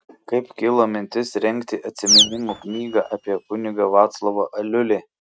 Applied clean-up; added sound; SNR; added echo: neural mask model RNNoise.